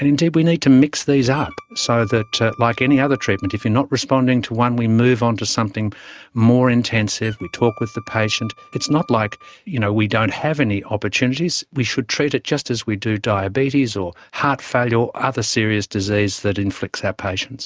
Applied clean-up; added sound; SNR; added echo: neural mask model RNNoise.